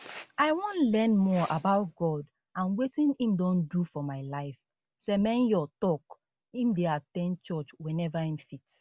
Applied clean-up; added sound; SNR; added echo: none; none; none; none.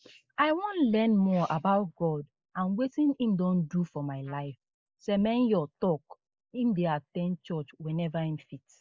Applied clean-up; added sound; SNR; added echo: neural mask model Resemble Enhance denoiser.